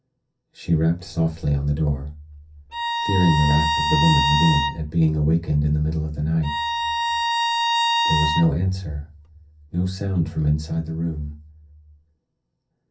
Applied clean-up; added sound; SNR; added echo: none; Bowed string instrument; 1 dB; reverberation time 0.3 s.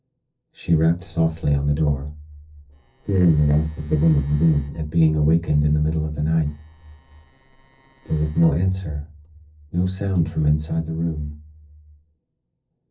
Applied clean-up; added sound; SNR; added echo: neural separator model SepFormer DNS4.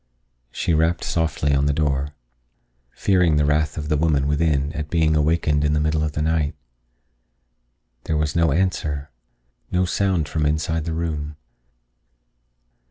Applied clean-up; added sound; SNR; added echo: none; none; none; none.